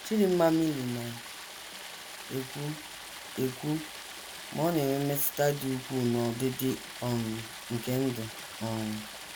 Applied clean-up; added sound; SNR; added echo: none; Stream; 12 dB; none.